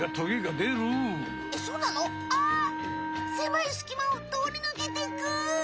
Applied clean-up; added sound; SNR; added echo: none; Wind instrument, woodwind instrument; 6 dB; none.